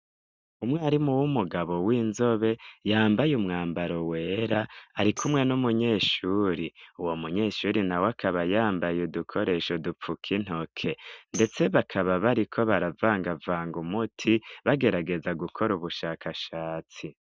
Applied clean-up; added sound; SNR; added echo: neural mask model DeepFilterNet 3.